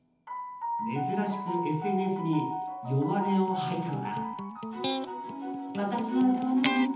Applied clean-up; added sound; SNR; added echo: none; Electric guitar; 7 dB; reverberation time 1.3 s.